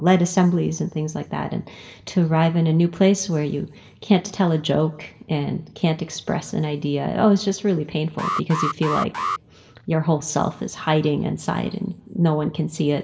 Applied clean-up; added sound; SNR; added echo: none; Alarm; 5 dB; reverberation time 0.7 s.